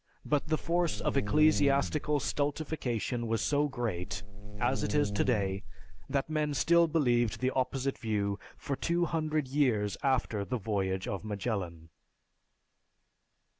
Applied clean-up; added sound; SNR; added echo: none; Buzz; 2 dB; none.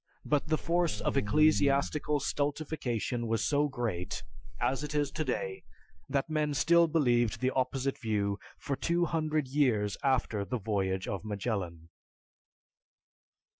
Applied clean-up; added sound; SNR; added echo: classical method Wiener filter.